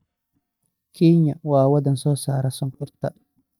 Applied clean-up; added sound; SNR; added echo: neural mask model DeepFilterNet 3.